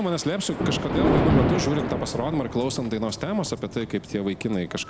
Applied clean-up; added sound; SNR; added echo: none; Thunder; 1 dB; none.